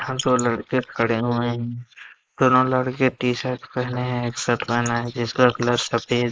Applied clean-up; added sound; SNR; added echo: neural mask model Resemble Enhance denoiser.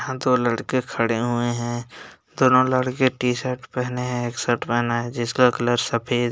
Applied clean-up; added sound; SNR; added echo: none; none; none; none.